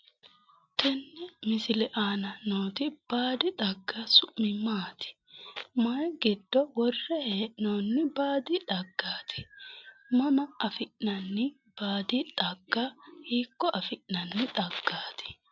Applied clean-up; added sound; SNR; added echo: none; none; none; none.